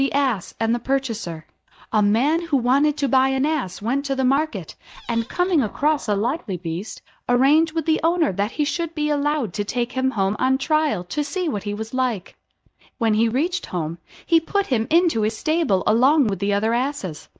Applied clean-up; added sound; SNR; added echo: neural mask model DeepFilterNet 3.